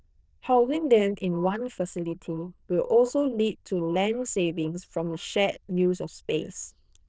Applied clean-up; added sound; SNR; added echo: neural diffusion model UNIVERSE++.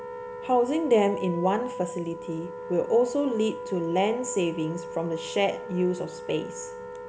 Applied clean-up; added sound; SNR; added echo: none; Wind instrument, woodwind instrument; 10 dB; none.